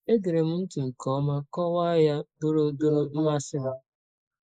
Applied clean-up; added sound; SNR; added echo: neural mask model Resemble Enhance denoiser.